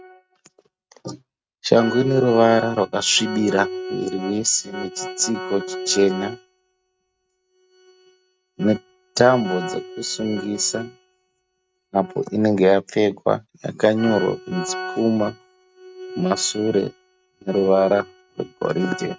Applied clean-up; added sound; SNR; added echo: neural mask model RNNoise.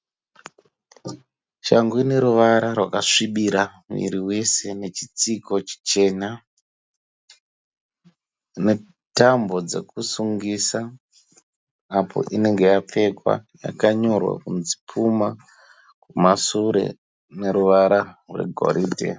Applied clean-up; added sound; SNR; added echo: none; none; none; none.